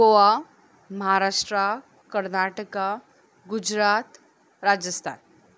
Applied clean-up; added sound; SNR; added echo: none; none; none; none.